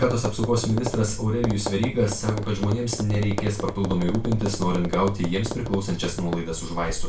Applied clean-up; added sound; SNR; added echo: none; Tap; 7 dB; reverberation time 0.3 s.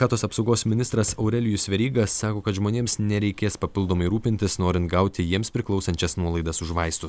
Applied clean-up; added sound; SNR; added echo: none; none; none; none.